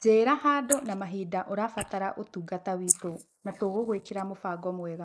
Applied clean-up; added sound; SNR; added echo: neural mask model Resemble Enhance denoiser.